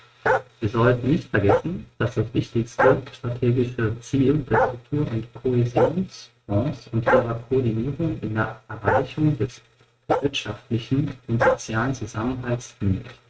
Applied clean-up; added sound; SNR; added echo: neural mask model RNNoise.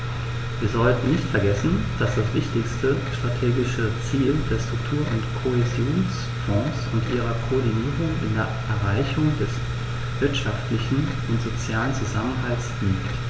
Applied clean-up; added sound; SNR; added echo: none; none; none; none.